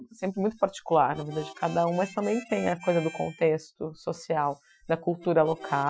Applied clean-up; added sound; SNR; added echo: classical method Wiener filter.